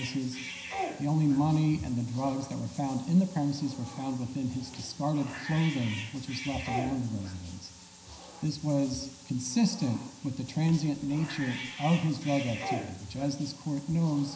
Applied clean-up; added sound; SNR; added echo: none; Bathtub (filling or washing) / Cat; 12 dB; reverberation time 0.9 s.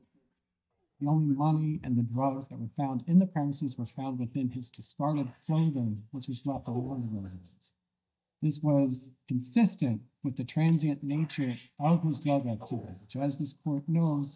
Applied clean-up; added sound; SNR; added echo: neural mask model DeepFilterNet 3.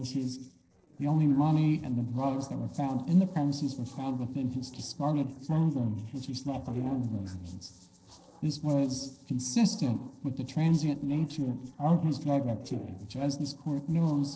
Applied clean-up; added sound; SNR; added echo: neural separator model SepFormer DNS4.